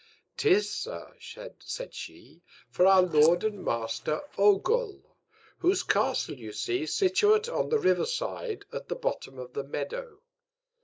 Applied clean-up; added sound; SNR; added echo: neural mask model Resemble Enhance denoiser.